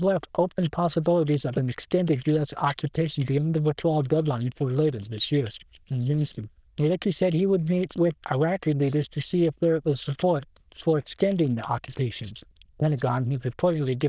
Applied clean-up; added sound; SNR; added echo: neural diffusion model UNIVERSE++.